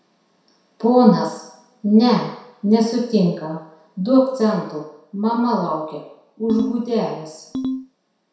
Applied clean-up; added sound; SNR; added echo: none; Ringtone; 9 dB; reverberation time 0.7 s.